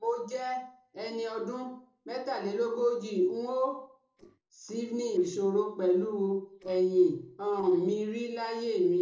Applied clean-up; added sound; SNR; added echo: neural separator model SepFormer DNS4.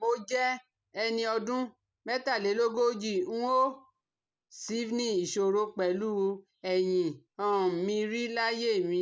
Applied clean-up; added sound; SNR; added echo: none; none; none; none.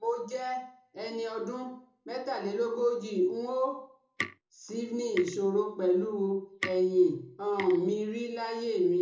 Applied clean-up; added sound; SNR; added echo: none; Tick; 13 dB; reverberation time 0.6 s.